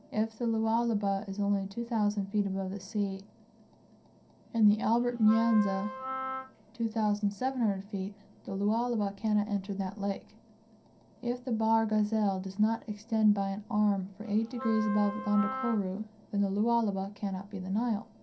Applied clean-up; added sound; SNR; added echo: none; Wind instrument, woodwind instrument; 9 dB; reverberation time 0.3 s.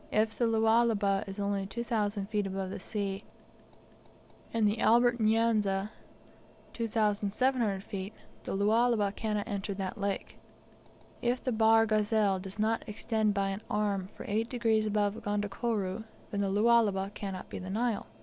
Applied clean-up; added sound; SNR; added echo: none; none; none; none.